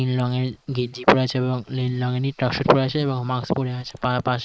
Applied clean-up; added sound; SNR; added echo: neural mask model Resemble Enhance denoiser.